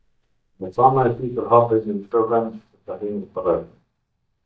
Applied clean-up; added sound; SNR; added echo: neural mask model DeepFilterNet 3.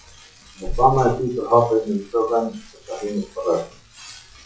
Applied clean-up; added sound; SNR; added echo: classical method WPE with log-MMSE.